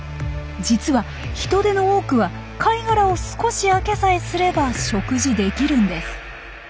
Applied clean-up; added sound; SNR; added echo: none; none; none; none.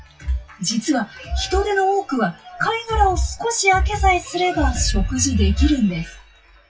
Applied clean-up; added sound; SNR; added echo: classical method WPE with log-MMSE.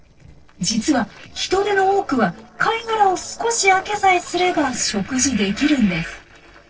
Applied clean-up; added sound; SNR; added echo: neural separator model SepFormer DNS4.